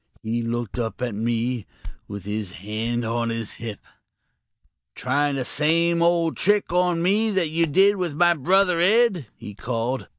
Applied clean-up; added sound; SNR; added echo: neural mask model DeepFilterNet 3.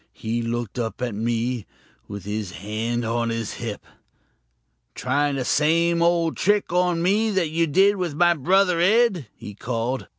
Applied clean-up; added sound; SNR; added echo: none; none; none; none.